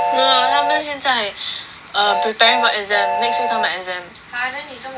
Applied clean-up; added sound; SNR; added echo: none; Train; 2 dB; none.